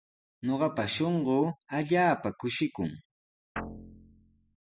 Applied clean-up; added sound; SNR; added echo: none; Guitar; 12 dB; none.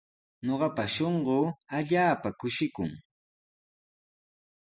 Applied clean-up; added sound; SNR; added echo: none; none; none; none.